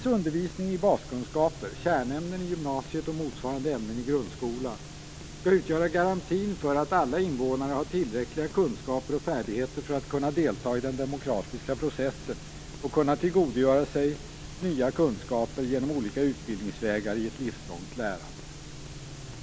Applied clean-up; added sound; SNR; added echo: none; Guitar; 20 dB; none.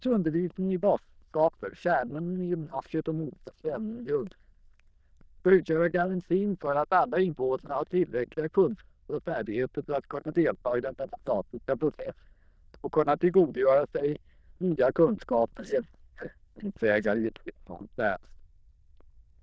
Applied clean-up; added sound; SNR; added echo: neural diffusion model UNIVERSE++.